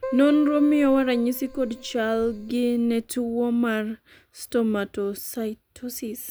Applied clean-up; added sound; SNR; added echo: none; Keyboard (musical); 15 dB; none.